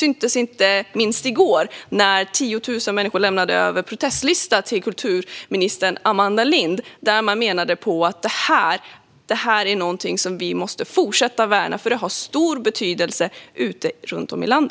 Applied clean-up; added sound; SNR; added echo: none; none; none; none.